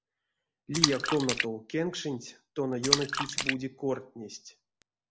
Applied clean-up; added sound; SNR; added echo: none; Splash, splatter; 0 dB; none.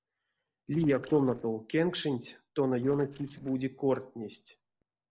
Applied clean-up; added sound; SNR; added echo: neural separator model SepFormer DNS4.